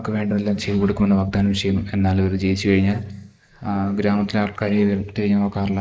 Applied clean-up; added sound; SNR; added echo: neural mask model Resemble Enhance denoiser.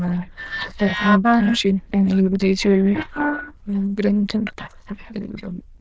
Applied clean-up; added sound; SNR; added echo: neural diffusion model UNIVERSE++.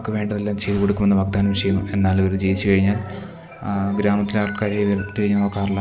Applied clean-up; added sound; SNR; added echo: none; none; none; none.